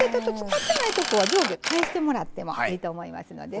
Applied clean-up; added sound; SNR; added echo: none; Clapping + Drill; 5 dB; none.